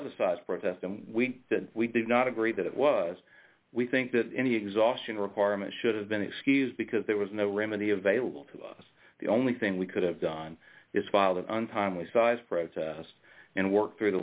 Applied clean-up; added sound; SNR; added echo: none; none; none; none.